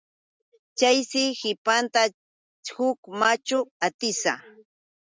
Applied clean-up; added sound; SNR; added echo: none; none; none; none.